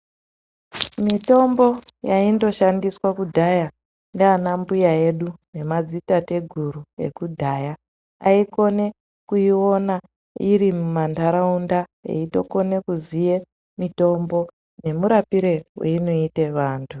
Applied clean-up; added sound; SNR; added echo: none; none; none; none.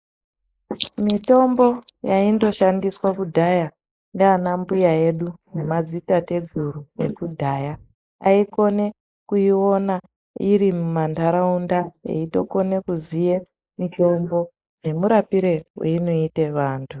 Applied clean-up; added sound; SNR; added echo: neural mask model Resemble Enhance denoiser.